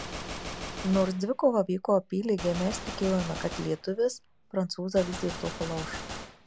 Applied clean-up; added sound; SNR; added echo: none; Gunshot, gunfire; 10 dB; none.